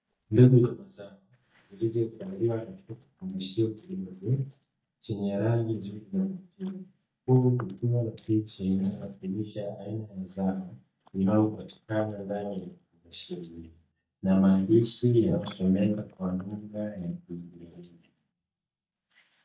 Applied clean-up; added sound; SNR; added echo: neural mask model DeepFilterNet 3.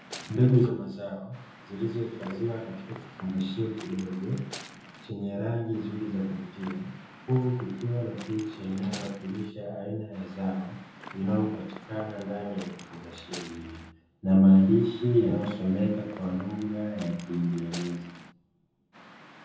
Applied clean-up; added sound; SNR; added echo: none; Waves, surf / Wind; 19 dB; reverberation time 0.7 s.